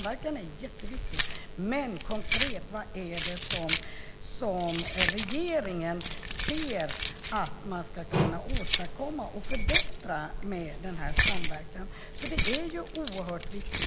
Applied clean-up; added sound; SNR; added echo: none; Keys jangling; -4 dB; none.